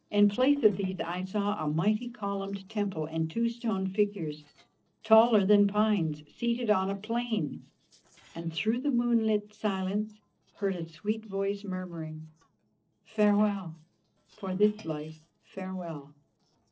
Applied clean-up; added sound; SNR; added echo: neural separator model SepFormer DNS4.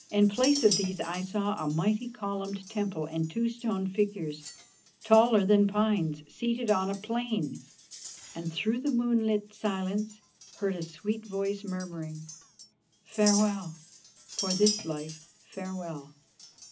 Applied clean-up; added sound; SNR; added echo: none; Chink, clink; 13 dB; reverberation time 0.4 s.